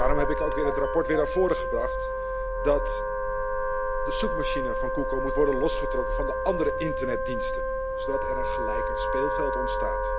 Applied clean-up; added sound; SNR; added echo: none; Wind instrument, woodwind instrument + Engine starting / Car; -3 dB; none.